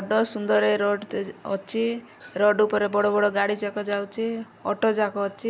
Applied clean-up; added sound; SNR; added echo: none; none; none; none.